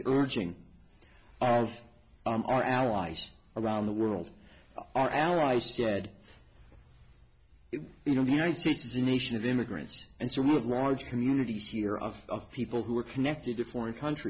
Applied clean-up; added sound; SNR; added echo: none; Tambourine; 20 dB; none.